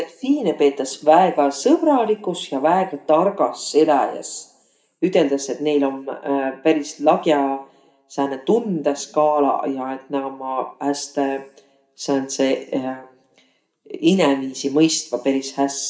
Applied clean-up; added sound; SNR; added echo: none; none; none; reverberation time 0.5 s.